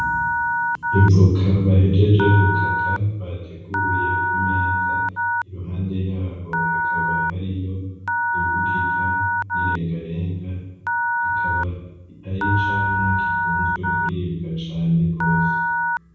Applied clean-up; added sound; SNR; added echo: none; Telephone; 2 dB; reverberation time 1.1 s.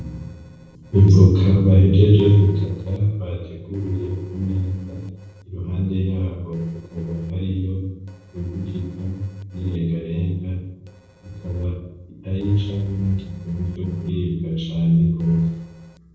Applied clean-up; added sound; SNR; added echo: neural separator model SepFormer DNS4.